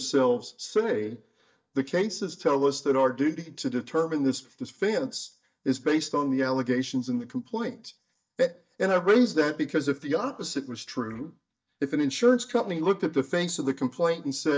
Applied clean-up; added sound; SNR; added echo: neural mask model DeepFilterNet 3.